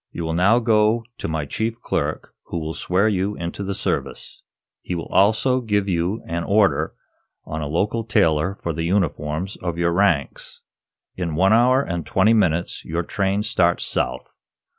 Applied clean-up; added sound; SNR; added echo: none; none; none; none.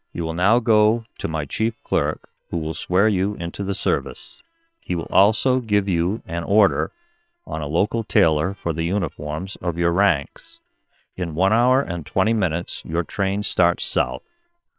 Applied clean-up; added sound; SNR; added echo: neural separator model SepFormer WHAM!.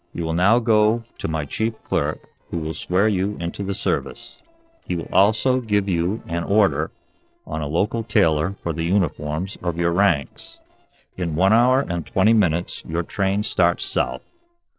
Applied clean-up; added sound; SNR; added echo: neural separator model SepFormer DNS4.